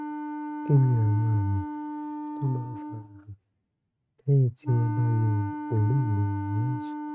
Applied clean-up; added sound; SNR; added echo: neural mask model RNNoise.